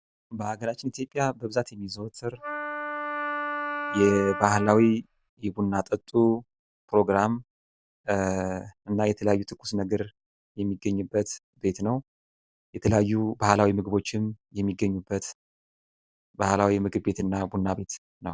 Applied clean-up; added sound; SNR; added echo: none; Wind instrument, woodwind instrument; 6 dB; none.